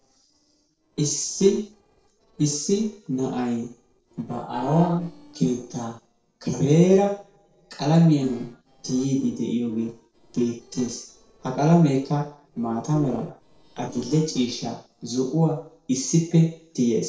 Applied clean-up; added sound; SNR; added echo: neural separator model SepFormer DNS4.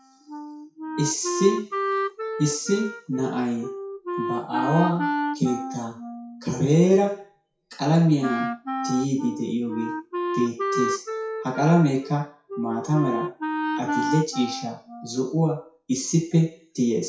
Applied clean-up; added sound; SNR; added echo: classical method WPE with log-MMSE.